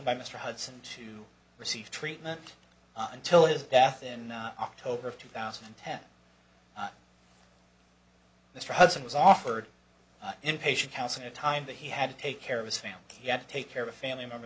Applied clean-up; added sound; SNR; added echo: none; none; none; none.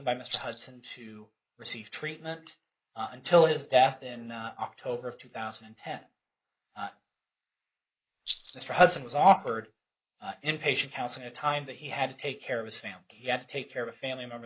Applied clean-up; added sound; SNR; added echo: neural mask model Resemble Enhance denoiser.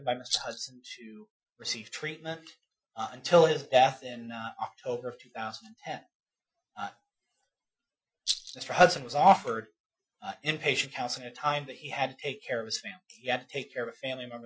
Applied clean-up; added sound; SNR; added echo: classical method Wiener filter.